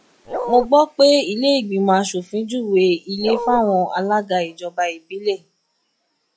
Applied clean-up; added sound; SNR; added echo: classical method log-MMSE.